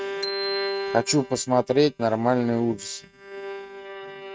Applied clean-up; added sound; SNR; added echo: neural mask model RNNoise.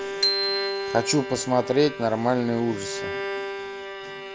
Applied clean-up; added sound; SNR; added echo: none; Bicycle bell + Bowed string instrument; 4 dB; none.